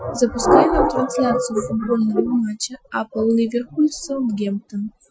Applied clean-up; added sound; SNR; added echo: classical method Wiener filter.